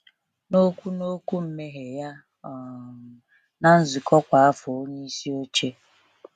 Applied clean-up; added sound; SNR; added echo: none; none; none; none.